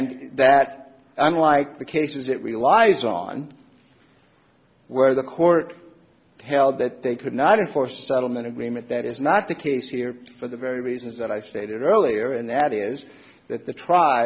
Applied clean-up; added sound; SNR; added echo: none; none; none; none.